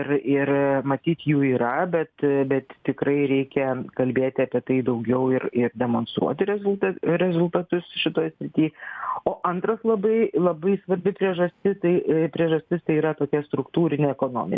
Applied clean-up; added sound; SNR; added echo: none; none; none; none.